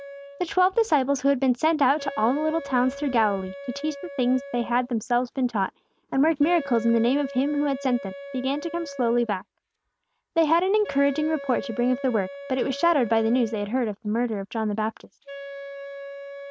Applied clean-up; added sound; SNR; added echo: none; Wind instrument, woodwind instrument; 15 dB; none.